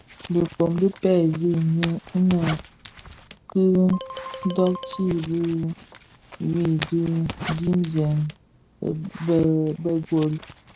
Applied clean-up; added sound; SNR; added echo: none; Zipper (clothing) + Marimba, xylophone; 14 dB; none.